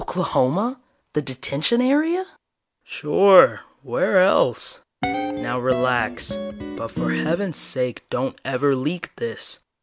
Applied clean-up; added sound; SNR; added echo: none; Guitar; 7 dB; none.